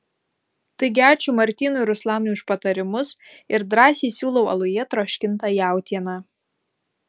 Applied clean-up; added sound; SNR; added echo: none; none; none; none.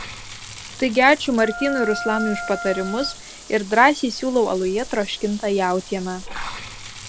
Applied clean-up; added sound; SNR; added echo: none; Bathtub (filling or washing) / Water + Wind instrument, woodwind instrument; 11 dB; none.